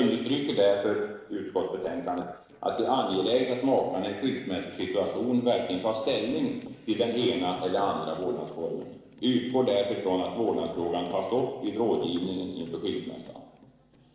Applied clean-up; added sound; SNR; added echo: neural separator model SepFormer DNS4.